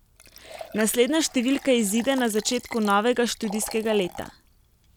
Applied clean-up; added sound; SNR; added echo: none; Liquid; 18 dB; none.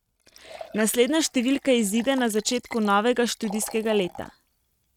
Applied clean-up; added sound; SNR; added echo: neural mask model RNNoise.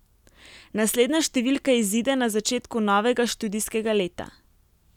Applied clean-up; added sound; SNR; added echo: none; none; none; none.